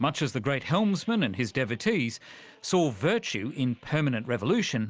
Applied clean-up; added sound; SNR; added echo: none; none; none; none.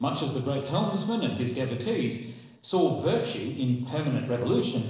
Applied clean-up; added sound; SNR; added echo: neural separator model SepFormer DNS4.